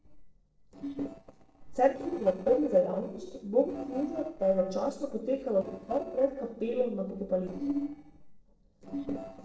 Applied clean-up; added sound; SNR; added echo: neural separator model SepFormer DNS4.